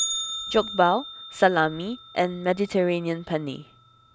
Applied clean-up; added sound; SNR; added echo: none; Bell; 11 dB; none.